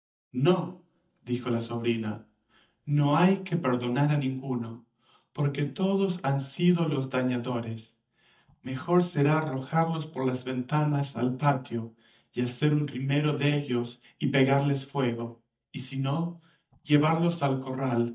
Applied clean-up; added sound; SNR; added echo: neural mask model DeepFilterNet 3.